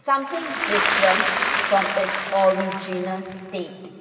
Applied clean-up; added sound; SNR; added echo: none; Applause / Crowd; 1 dB; reverberation time 2.7 s.